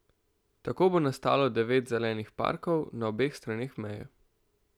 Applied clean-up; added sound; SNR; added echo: none; none; none; none.